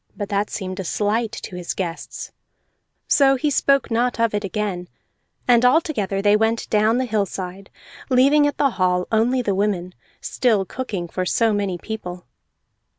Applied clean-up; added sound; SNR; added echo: none; none; none; none.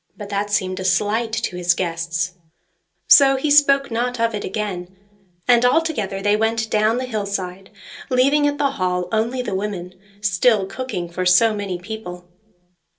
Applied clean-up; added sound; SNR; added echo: none; none; none; reverberation time 0.2 s.